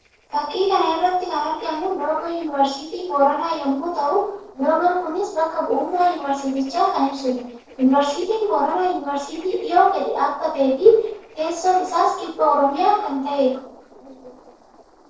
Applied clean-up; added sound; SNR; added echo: neural separator model SepFormer DNS4.